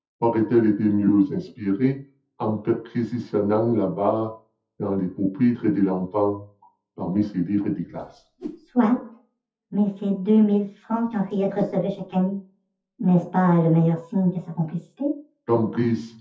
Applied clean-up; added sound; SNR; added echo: classical method WPE with log-MMSE.